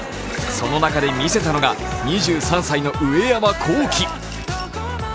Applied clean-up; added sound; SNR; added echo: none; Sink (filling or washing) + Coin (dropping) / Glass; 17 dB; none.